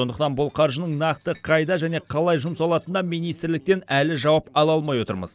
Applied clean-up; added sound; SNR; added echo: neural separator model SepFormer DNS4.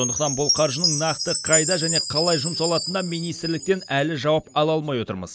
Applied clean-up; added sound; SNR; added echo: none; Chime; 3 dB; none.